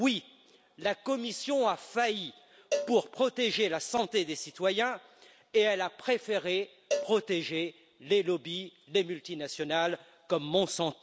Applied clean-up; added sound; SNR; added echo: none; Cowbell; 9 dB; none.